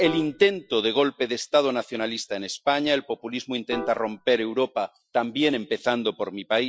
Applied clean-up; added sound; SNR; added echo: classical method Wiener filter.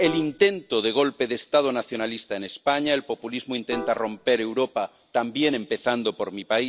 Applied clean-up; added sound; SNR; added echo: none; Piano; 16 dB; none.